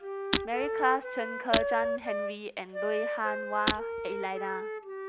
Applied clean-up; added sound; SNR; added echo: none; Wind instrument, woodwind instrument + Shatter; -1 dB; none.